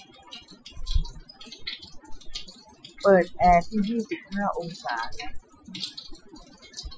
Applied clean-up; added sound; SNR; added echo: classical method Wiener filter.